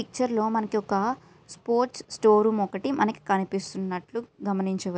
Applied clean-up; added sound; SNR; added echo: none; none; none; none.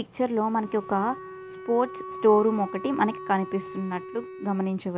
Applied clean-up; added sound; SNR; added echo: none; Wind instrument, woodwind instrument; 13 dB; none.